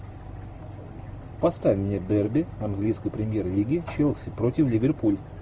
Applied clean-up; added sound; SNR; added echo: none; none; none; none.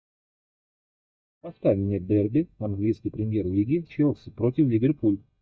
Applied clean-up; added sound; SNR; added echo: neural mask model DeepFilterNet 3.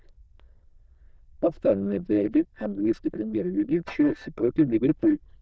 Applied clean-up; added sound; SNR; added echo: neural diffusion model UNIVERSE++.